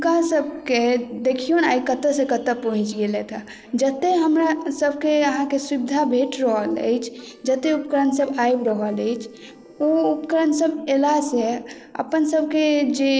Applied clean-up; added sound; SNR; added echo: neural separator model SepFormer DNS4.